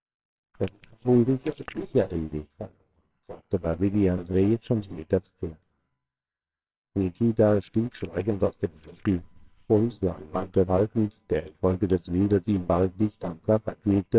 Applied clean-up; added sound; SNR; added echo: neural separator model SepFormer WHAMR!.